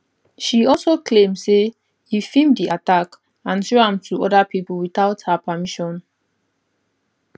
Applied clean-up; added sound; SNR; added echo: none; none; none; none.